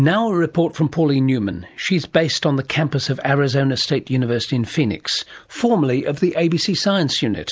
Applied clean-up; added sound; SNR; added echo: none; none; none; none.